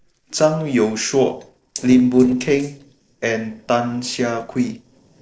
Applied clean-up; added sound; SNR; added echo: neural separator model SepFormer DNS4.